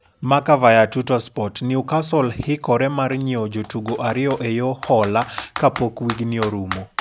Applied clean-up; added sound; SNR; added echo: none; Computer keyboard; 16 dB; none.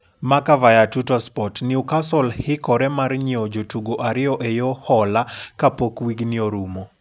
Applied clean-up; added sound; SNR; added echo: none; none; none; none.